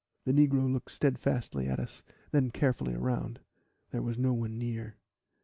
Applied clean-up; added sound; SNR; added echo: none; none; none; none.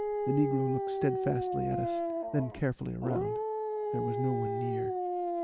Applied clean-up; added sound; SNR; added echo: none; Dog; -1 dB; none.